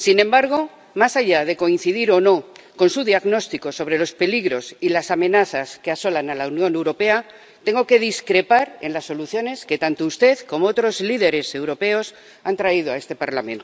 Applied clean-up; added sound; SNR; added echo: none; none; none; none.